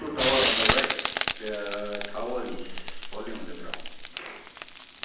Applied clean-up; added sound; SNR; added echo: none; Frying (food); -3 dB; reverberation time 0.9 s.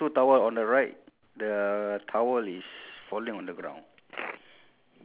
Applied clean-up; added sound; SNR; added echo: none; none; none; none.